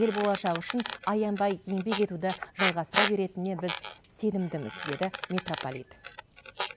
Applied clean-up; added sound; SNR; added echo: none; Squeak; 4 dB; none.